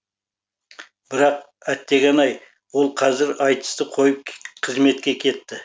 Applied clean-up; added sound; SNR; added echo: none; none; none; none.